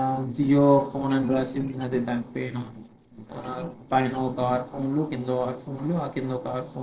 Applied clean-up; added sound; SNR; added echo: neural separator model SepFormer DNS4.